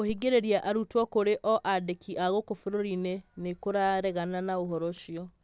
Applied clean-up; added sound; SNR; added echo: none; none; none; none.